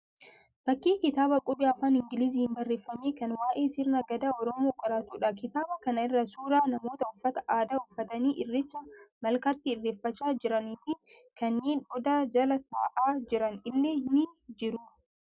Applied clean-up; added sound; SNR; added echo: none; none; none; none.